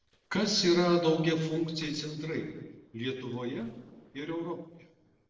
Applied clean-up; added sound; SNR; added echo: neural separator model SepFormer DNS4.